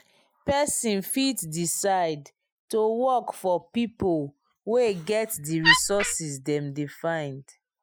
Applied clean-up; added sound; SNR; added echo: classical method Wiener filter.